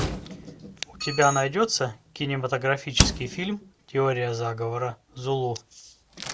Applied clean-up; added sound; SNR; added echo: none; Slam; 6 dB; none.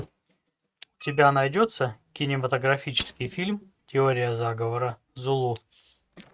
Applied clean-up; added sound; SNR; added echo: neural mask model RNNoise.